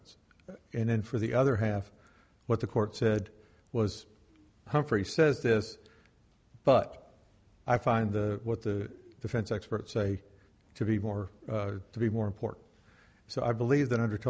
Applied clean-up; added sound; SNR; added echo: none; none; none; none.